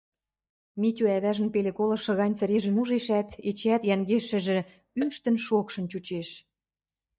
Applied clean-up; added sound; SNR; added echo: neural mask model DeepFilterNet 3.